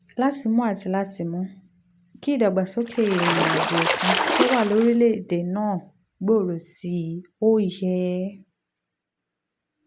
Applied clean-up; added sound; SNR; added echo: none; Splash, splatter; -1 dB; none.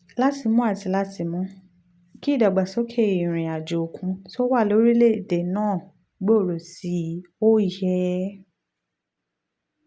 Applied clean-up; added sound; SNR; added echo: none; none; none; none.